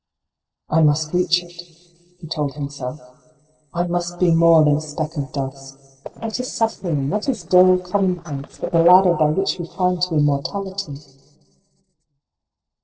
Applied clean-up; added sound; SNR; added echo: neural separator model SepFormer DNS4.